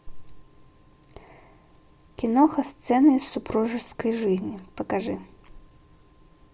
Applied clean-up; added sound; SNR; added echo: none; none; none; none.